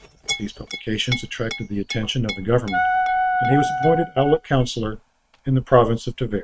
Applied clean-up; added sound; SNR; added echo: neural mask model RNNoise.